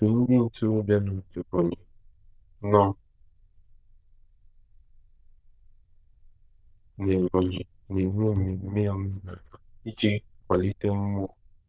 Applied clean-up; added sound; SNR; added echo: neural diffusion model UNIVERSE++.